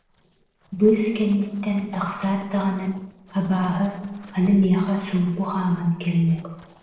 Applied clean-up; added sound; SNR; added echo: neural separator model SepFormer DNS4.